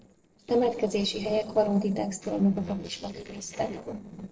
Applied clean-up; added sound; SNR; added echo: neural separator model SepFormer DNS4.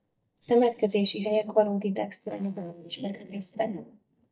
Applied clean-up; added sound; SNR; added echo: neural mask model DeepFilterNet 3.